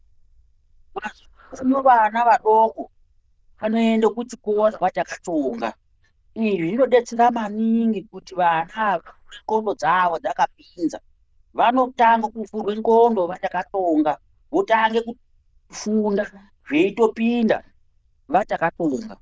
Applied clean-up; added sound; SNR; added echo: neural diffusion model UNIVERSE++.